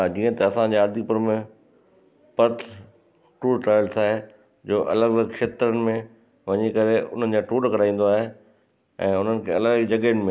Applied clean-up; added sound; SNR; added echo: none; none; none; none.